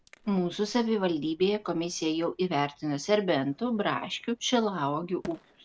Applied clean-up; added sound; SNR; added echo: neural separator model SepFormer DNS4.